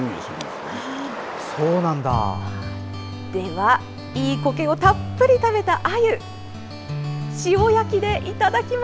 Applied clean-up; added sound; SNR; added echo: none; none; none; none.